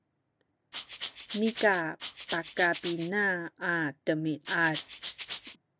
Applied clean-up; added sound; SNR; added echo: none; Rattle (instrument); -4 dB; none.